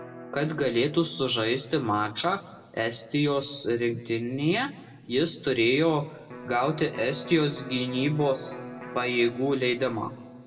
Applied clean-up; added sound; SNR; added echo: none; Electric guitar; 17 dB; reverberation time 1.0 s.